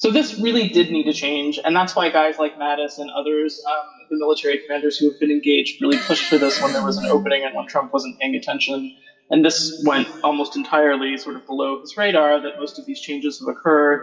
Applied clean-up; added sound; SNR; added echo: classical method WPE with log-MMSE.